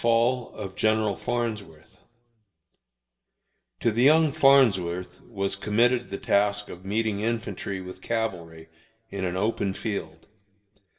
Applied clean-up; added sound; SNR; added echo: none; none; none; reverberation time 0.7 s.